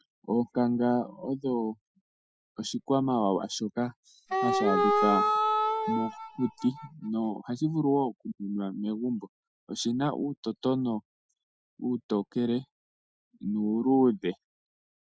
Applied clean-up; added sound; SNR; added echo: classical method Wiener filter.